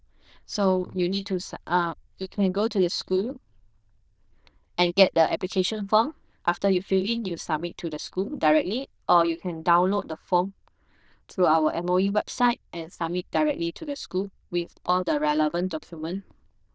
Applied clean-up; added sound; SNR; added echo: neural diffusion model UNIVERSE++.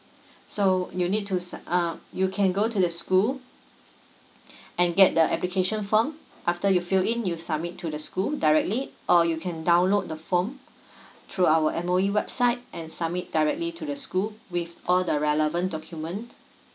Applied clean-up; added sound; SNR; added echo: none; none; none; none.